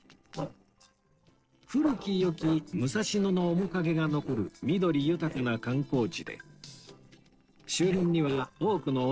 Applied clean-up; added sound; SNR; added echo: neural separator model SepFormer DNS4.